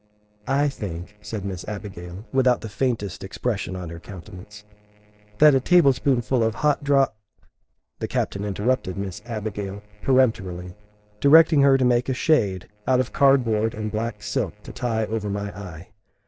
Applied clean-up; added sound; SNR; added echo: neural separator model SepFormer DNS4.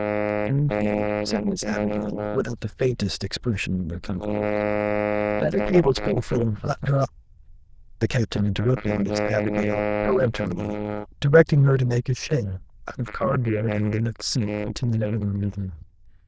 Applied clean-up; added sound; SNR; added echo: neural diffusion model UNIVERSE++.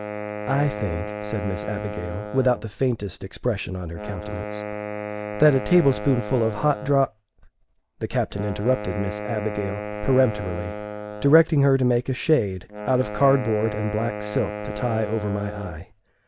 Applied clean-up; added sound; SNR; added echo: none; Wind instrument, woodwind instrument; 9 dB; none.